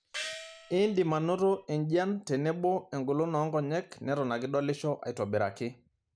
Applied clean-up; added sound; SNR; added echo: none; Gong; 13 dB; none.